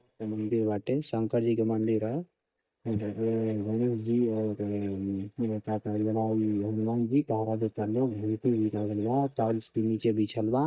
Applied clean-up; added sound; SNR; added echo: neural mask model DeepFilterNet 3.